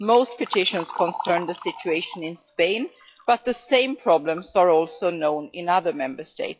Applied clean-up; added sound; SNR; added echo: classical method log-MMSE.